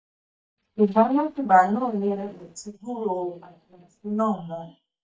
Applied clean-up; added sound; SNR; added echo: neural mask model DeepFilterNet 3.